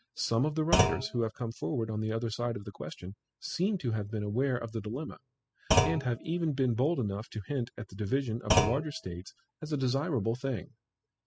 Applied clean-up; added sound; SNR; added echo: classical method spectral subtraction.